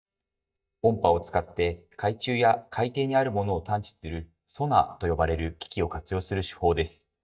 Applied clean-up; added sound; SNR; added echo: neural mask model DeepFilterNet 3.